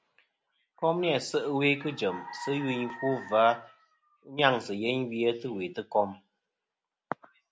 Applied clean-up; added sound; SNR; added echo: none; none; none; none.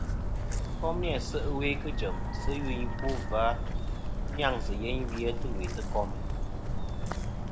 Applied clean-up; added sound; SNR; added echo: none; Walk, footsteps; -4 dB; none.